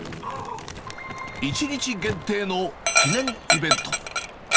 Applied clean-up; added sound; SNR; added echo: none; Dog; -3 dB; none.